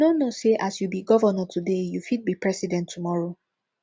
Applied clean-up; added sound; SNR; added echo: none; none; none; none.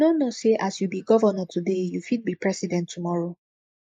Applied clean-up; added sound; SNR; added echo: neural mask model Resemble Enhance denoiser.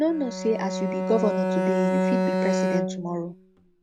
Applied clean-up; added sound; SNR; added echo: none; Bowed string instrument; -2 dB; none.